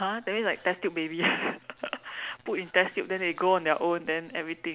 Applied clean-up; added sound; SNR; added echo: none; none; none; none.